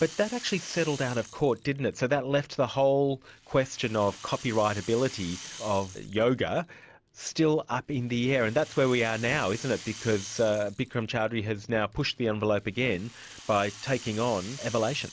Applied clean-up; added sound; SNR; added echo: none; Rattle; 18 dB; none.